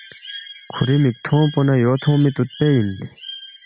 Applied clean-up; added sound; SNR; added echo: none; Bird; 16 dB; none.